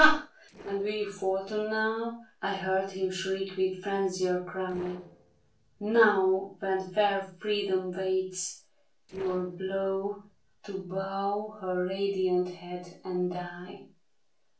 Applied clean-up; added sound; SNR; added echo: neural separator model SepFormer DNS4.